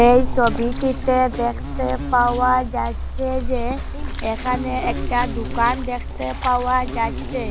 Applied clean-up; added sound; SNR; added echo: none; Insect; 4 dB; none.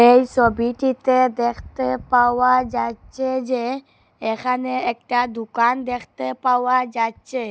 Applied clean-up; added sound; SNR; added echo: none; none; none; none.